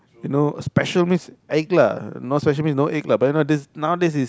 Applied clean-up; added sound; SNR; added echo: none; none; none; none.